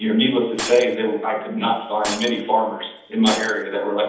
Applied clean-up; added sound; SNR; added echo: none; Shatter; 12 dB; reverberation time 1.3 s.